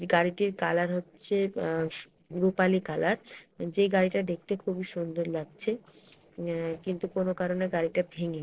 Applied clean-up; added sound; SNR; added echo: neural separator model SepFormer DNS4.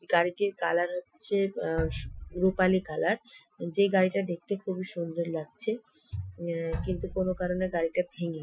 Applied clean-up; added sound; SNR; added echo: classical method Wiener filter.